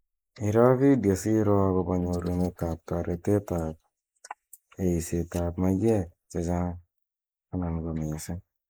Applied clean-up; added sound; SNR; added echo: neural mask model Resemble Enhance denoiser.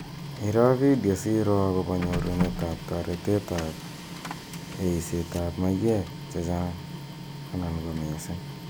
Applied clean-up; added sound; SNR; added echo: none; Printer; 9 dB; none.